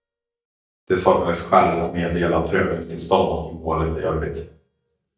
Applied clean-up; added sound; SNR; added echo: neural mask model DeepFilterNet 3.